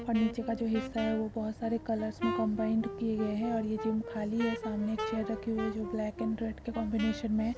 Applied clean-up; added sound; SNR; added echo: none; Wind instrument, woodwind instrument; 9 dB; none.